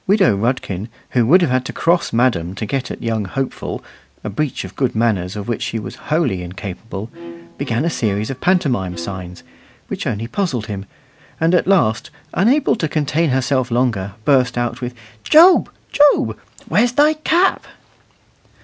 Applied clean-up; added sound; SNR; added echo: none; Bowed string instrument; 17 dB; none.